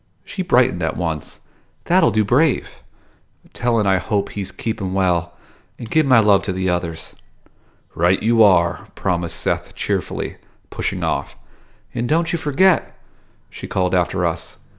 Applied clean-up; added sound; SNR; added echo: none; none; none; none.